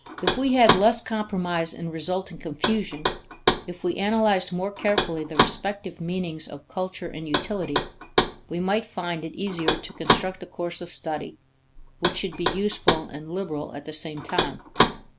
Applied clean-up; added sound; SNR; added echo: none; Knock; 1 dB; none.